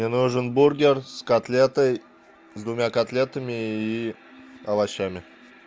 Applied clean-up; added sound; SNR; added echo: none; none; none; none.